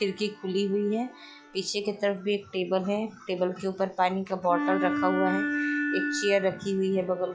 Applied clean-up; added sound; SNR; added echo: classical method log-MMSE.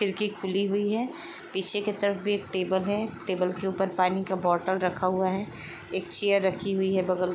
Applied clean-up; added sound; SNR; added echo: none; none; none; none.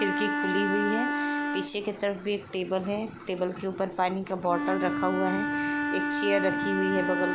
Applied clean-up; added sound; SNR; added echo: none; Wind instrument, woodwind instrument; 1 dB; none.